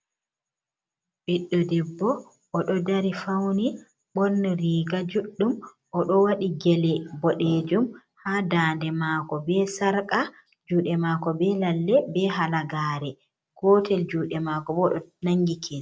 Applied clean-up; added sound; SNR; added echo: none; none; none; none.